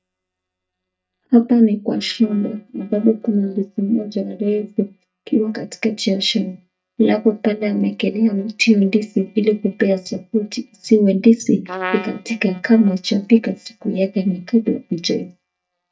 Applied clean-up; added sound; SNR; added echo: neural mask model DeepFilterNet 3.